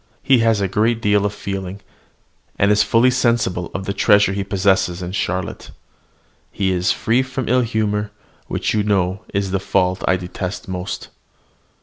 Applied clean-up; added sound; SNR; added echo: none; none; none; none.